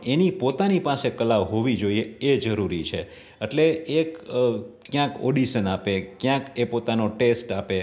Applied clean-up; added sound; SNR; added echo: none; Bicycle bell; 15 dB; none.